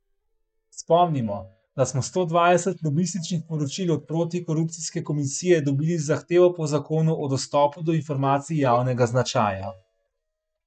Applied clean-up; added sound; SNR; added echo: neural mask model DeepFilterNet 3.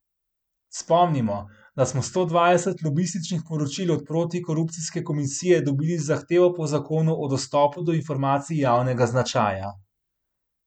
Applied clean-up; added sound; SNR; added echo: none; none; none; none.